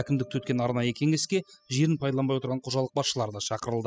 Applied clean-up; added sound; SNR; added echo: classical method spectral subtraction.